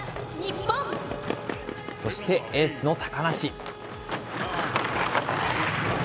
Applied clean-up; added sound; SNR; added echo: none; Bowed string instrument; 17 dB; none.